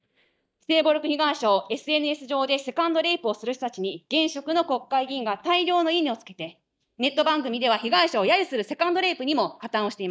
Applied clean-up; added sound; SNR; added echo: neural mask model DeepFilterNet 3.